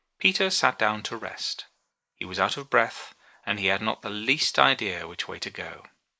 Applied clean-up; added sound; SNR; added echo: neural mask model Resemble Enhance denoiser.